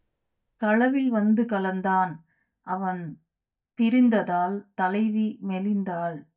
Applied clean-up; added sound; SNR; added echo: neural mask model DeepFilterNet 3.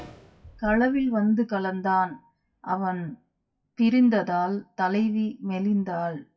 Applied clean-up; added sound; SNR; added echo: classical method WPE with log-MMSE.